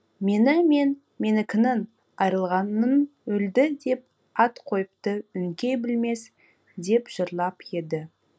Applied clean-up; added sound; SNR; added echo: none; none; none; none.